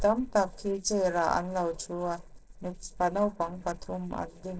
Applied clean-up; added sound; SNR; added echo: neural separator model SepFormer DNS4.